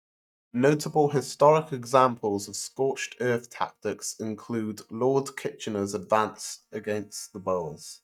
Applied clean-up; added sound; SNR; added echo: neural mask model DeepFilterNet 3.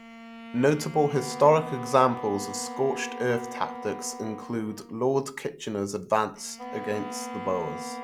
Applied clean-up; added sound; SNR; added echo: none; Bowed string instrument + Wind instrument, woodwind instrument; 11 dB; none.